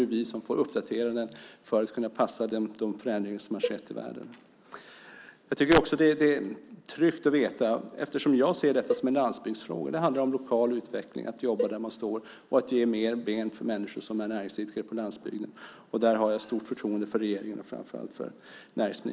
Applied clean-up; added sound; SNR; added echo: none; Cowbell; 9 dB; none.